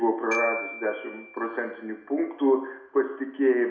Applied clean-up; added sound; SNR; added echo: none; Glockenspiel; 12 dB; reverberation time 0.6 s.